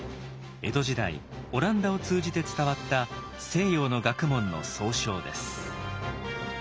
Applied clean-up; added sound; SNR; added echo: none; none; none; none.